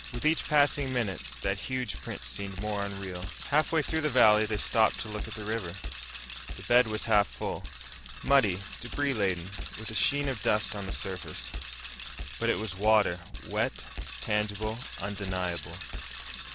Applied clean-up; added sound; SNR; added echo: none; Bicycle; 6 dB; none.